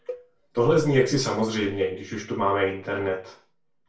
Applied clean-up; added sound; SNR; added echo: none; Cowbell; 19 dB; reverberation time 0.3 s.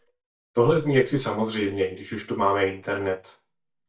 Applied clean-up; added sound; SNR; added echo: neural mask model DeepFilterNet 3.